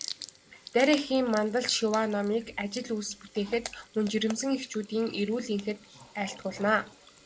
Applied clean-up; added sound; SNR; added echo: none; Sink (filling or washing) / Water tap, faucet; 18 dB; none.